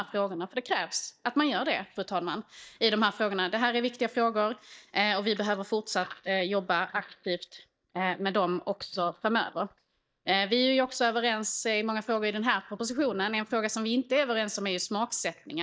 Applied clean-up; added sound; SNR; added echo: neural mask model DeepFilterNet 3.